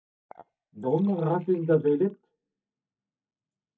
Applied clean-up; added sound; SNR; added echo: neural mask model DeepFilterNet 3.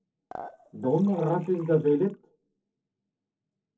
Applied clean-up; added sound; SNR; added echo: neural separator model SepFormer DNS4.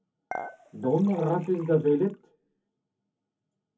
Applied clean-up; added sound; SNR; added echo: none; Dishes, pots, and pans / Chink, clink; 14 dB; reverberation time 0.3 s.